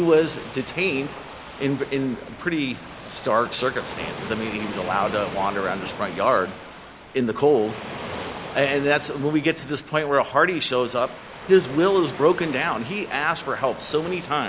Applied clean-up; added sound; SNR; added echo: none; Waves, surf; 13 dB; none.